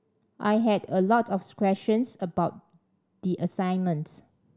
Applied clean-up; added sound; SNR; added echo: none; none; none; none.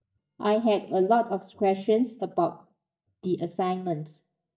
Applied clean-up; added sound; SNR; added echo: neural mask model DeepFilterNet 3.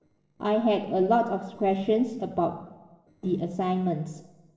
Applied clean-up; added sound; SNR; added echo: neural separator model SepFormer DNS4.